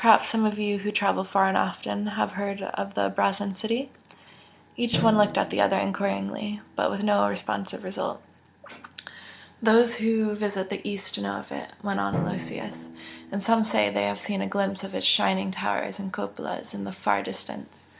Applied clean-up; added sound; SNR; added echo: none; Drum; 15 dB; none.